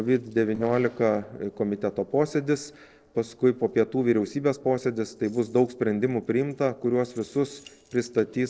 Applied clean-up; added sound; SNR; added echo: neural separator model SepFormer DNS4.